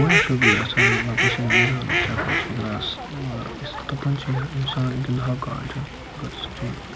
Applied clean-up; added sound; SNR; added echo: none; Fowl; -1 dB; none.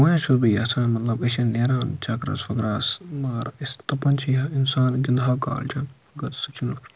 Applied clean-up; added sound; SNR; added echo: none; none; none; none.